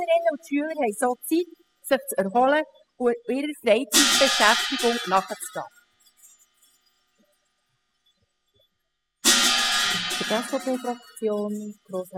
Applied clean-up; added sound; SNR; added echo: classical method spectral subtraction.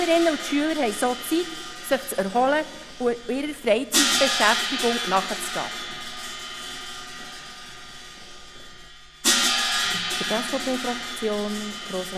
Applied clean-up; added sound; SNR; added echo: none; Crash cymbal; 2 dB; none.